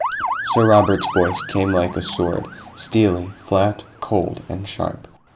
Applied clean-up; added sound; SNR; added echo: none; Motor vehicle (road) / Siren; 9 dB; none.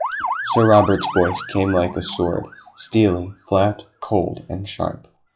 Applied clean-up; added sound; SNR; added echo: classical method log-MMSE.